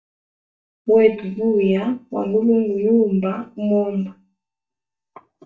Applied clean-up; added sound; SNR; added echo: neural mask model DeepFilterNet 3.